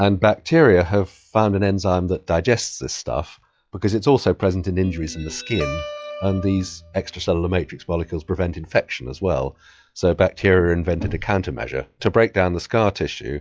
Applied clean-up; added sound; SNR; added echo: classical method log-MMSE.